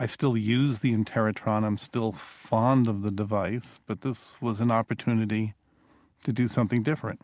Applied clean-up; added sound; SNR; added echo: none; none; none; none.